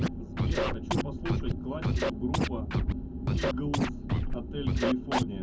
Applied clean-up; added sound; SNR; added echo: none; Scratching (performance technique); -3 dB; reverberation time 0.3 s.